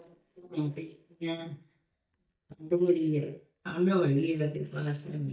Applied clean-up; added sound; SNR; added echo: neural mask model DeepFilterNet 3.